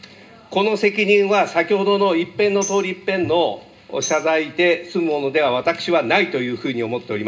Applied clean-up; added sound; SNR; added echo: none; Tambourine; 17 dB; reverberation time 0.2 s.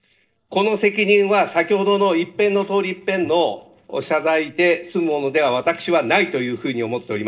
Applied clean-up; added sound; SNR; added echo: neural separator model SepFormer DNS4.